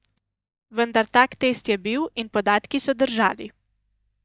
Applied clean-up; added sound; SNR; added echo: neural mask model DeepFilterNet 3.